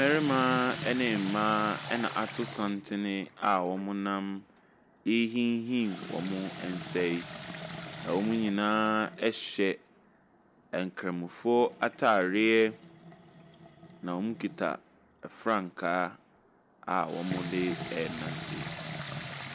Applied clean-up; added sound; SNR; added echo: none; Sink (filling or washing) / Water tap, faucet; 12 dB; none.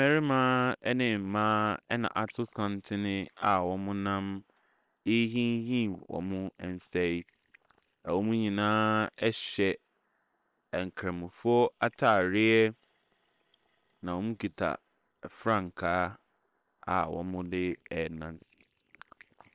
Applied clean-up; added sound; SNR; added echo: neural separator model SepFormer WHAM!.